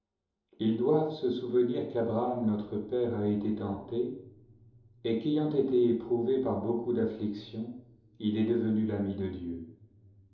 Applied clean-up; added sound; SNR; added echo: none; none; none; reverberation time 2.8 s.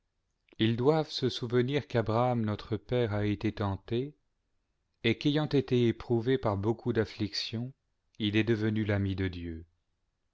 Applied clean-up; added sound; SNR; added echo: none; none; none; none.